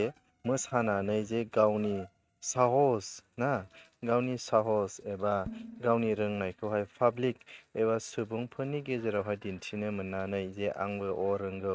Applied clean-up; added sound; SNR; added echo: neural mask model RNNoise.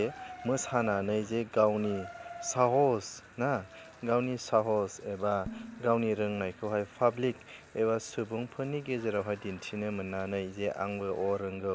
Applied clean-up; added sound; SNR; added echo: none; Dishes, pots, and pans + Bathtub (filling or washing) / Water tap, faucet; 19 dB; none.